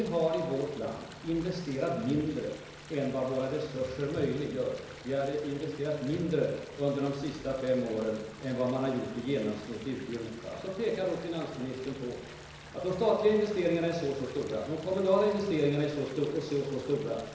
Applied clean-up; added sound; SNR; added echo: none; Stream; 17 dB; reverberation time 1.0 s.